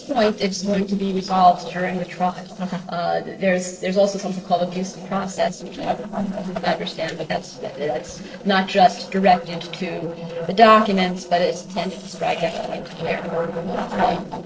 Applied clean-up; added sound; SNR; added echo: neural separator model SepFormer DNS4.